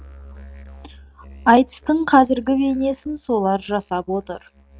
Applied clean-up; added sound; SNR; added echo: neural mask model RNNoise.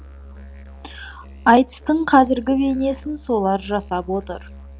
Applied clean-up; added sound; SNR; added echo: none; Musical instrument; 18 dB; none.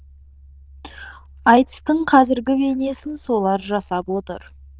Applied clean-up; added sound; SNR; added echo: neural diffusion model UNIVERSE++.